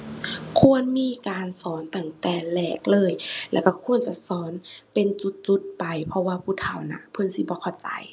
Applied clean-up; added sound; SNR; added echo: none; none; none; none.